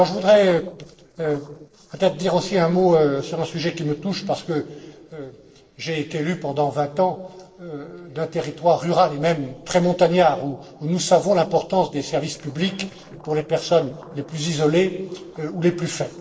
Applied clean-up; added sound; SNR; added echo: neural separator model SepFormer DNS4.